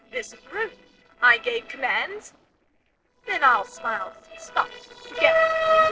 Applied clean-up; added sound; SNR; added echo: neural separator model SepFormer DNS4.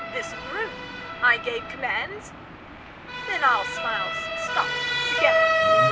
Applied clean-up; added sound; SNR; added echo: none; Motor vehicle (road) / Siren; -2 dB; none.